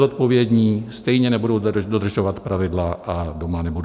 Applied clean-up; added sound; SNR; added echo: none; none; none; none.